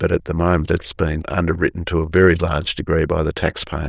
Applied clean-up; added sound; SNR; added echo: neural diffusion model UNIVERSE++.